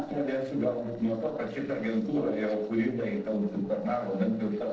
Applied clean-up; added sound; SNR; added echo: neural separator model SepFormer DNS4.